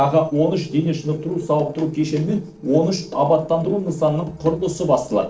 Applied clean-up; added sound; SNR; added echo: neural separator model SepFormer DNS4.